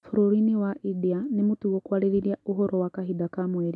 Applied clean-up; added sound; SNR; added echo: none; none; none; none.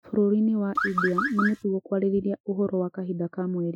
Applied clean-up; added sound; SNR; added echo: classical method Wiener filter.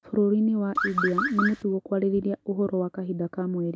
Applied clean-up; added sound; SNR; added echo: none; Car; 3 dB; none.